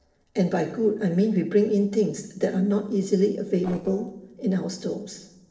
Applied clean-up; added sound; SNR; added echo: neural separator model SepFormer DNS4.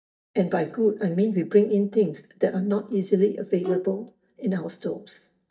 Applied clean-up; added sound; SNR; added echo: neural mask model DeepFilterNet 3.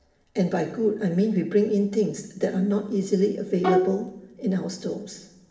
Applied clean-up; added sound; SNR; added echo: none; Bowed string instrument; 1 dB; reverberation time 1.4 s.